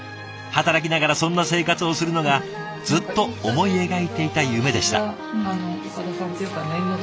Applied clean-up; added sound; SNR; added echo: none; none; none; none.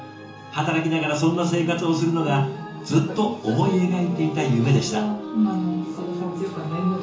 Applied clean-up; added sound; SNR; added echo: none; none; none; reverberation time 0.7 s.